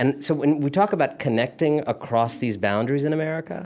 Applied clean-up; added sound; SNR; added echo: none; none; none; none.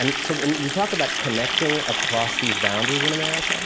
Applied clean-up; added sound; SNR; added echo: none; Water tap, faucet; -1 dB; none.